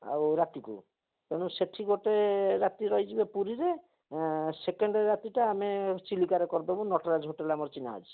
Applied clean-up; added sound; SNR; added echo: none; none; none; none.